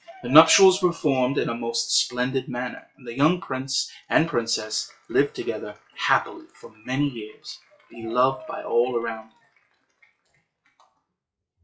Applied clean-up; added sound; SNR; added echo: classical method log-MMSE.